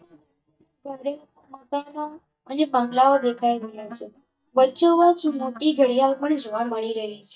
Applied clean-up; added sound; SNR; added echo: neural mask model DeepFilterNet 3.